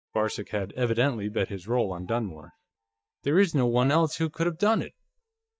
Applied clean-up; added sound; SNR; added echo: neural mask model DeepFilterNet 3.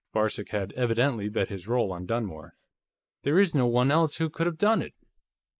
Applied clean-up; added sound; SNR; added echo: neural mask model Resemble Enhance denoiser.